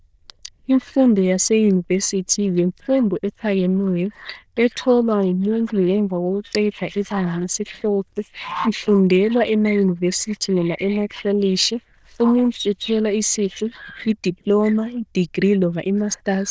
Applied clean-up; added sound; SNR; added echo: neural diffusion model UNIVERSE++.